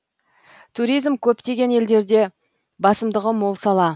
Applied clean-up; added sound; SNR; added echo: none; none; none; none.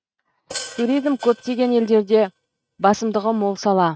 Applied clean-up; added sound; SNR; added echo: neural mask model RNNoise.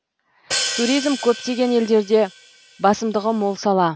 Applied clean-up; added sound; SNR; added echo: none; Hi-hat; 10 dB; none.